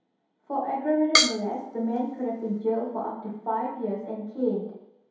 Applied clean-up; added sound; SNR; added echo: none; Drum kit; -1 dB; reverberation time 2.2 s.